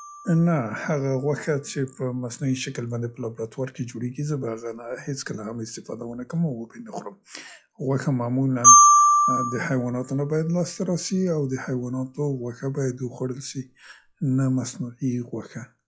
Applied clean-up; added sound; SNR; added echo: classical method log-MMSE.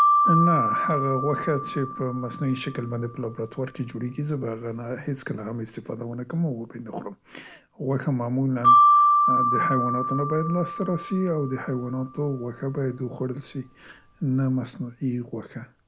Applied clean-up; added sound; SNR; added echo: none; Marimba, xylophone; -2 dB; none.